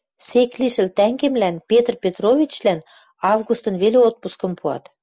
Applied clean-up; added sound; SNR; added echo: none; none; none; none.